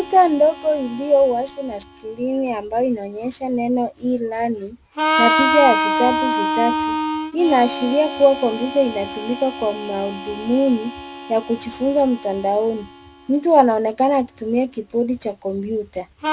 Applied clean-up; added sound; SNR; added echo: none; Harmonica; 6 dB; none.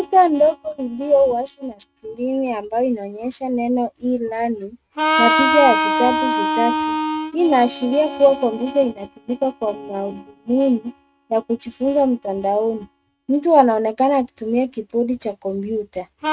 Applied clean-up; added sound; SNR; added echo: neural mask model RNNoise.